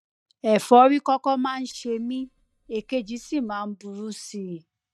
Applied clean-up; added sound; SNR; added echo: neural mask model DeepFilterNet 3.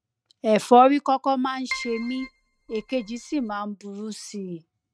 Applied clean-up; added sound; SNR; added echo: neural mask model RNNoise.